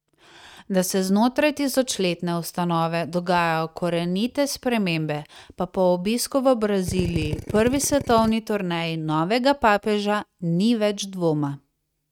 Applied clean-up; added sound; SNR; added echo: neural mask model RNNoise.